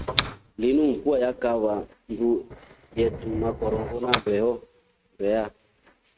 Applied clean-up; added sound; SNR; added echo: neural mask model RNNoise.